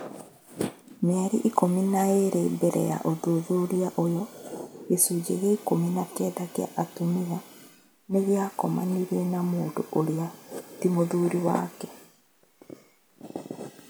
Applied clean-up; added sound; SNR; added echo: none; none; none; none.